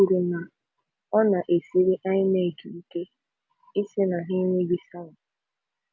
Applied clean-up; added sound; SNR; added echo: none; none; none; none.